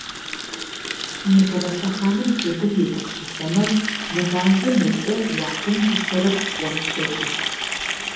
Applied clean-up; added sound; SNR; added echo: none; Water tap, faucet; 6 dB; reverberation time 1.2 s.